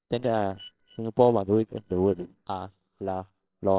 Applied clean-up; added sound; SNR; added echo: neural separator model SepFormer WHAMR!.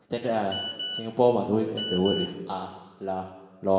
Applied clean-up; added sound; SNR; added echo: none; Telephone; 9 dB; reverberation time 1.9 s.